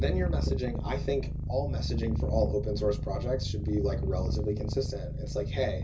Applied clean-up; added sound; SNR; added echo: none; Purr; -1 dB; reverberation time 0.4 s.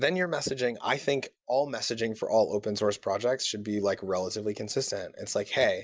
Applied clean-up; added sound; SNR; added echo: none; none; none; none.